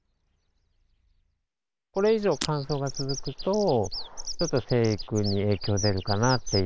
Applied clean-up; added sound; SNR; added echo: neural mask model Resemble Enhance denoiser.